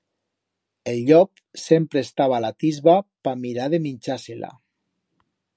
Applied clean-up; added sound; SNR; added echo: none; none; none; none.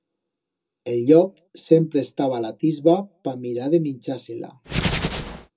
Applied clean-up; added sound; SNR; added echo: none; Hands; 2 dB; reverberation time 0.2 s.